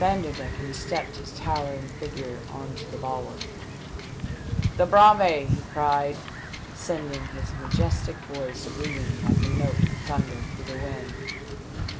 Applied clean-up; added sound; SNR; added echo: none; Wind / Ocean / Boat, Water vehicle; 2 dB; none.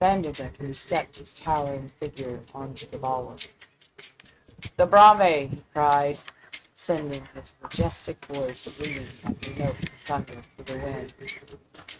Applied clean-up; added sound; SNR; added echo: neural mask model RNNoise.